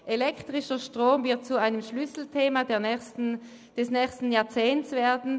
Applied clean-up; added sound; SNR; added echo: none; none; none; none.